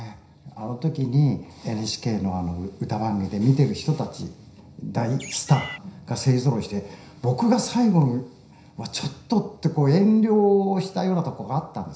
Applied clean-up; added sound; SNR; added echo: none; Bird; 13 dB; reverberation time 0.5 s.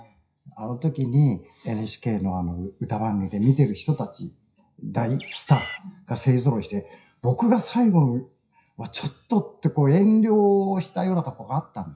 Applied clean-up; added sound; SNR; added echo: classical method WPE with log-MMSE.